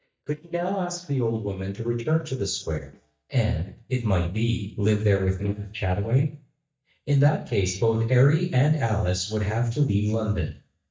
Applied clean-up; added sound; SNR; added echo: neural mask model DeepFilterNet 3.